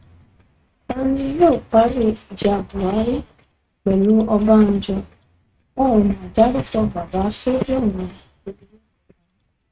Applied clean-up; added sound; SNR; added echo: neural mask model RNNoise.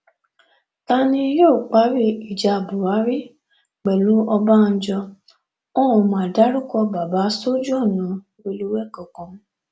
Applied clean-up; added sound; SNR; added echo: none; none; none; none.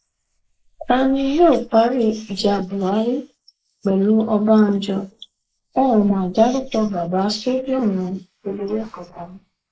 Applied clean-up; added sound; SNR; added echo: neural mask model Resemble Enhance denoiser.